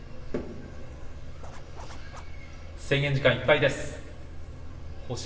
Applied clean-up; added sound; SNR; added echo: none; Zipper (clothing); 19 dB; reverberation time 1.0 s.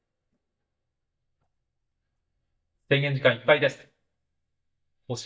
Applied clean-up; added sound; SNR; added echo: neural mask model DeepFilterNet 3.